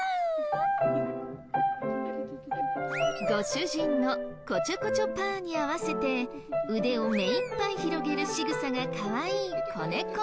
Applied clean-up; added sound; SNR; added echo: none; none; none; none.